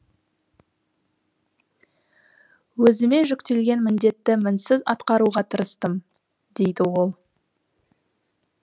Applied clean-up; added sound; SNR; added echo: none; none; none; none.